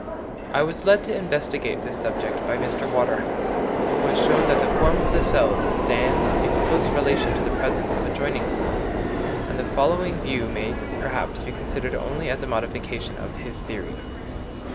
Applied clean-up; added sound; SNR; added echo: none; Subway, metro, underground; -2 dB; none.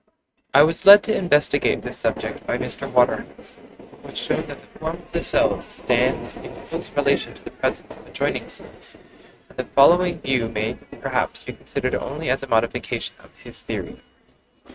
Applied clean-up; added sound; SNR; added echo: neural mask model RNNoise.